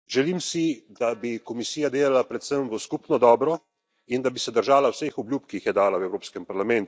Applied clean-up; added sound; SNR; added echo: neural mask model DeepFilterNet 3.